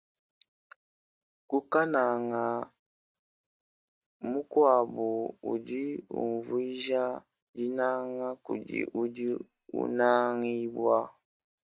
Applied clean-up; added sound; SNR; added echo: neural mask model RNNoise.